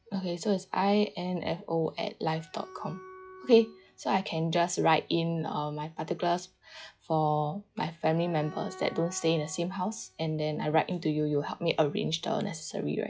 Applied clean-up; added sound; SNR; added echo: classical method log-MMSE.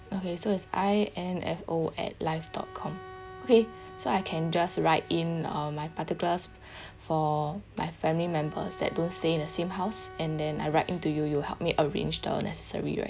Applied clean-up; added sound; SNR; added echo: none; Bowed string instrument; 19 dB; none.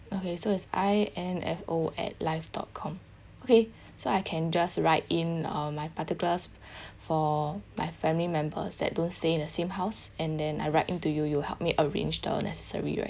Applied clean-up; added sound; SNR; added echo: none; none; none; none.